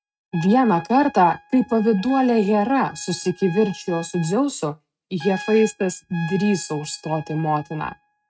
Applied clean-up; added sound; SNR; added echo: neural mask model RNNoise.